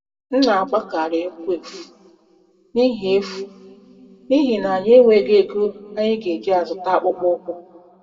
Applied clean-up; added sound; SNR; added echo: none; none; none; reverberation time 1.5 s.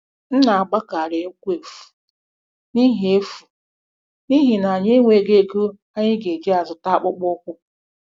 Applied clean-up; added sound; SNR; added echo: none; none; none; none.